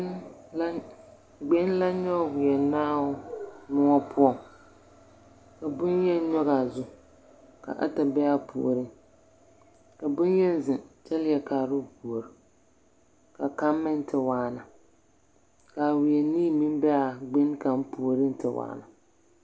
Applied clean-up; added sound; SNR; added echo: none; none; none; none.